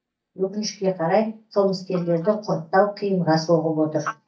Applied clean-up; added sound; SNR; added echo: neural mask model DeepFilterNet 3.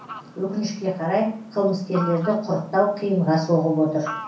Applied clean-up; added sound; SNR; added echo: none; Fowl; 15 dB; reverberation time 0.6 s.